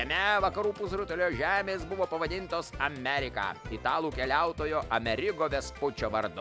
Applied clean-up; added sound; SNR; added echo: none; none; none; none.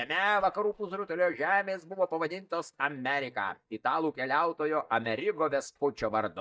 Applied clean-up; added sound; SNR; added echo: neural mask model DeepFilterNet 3.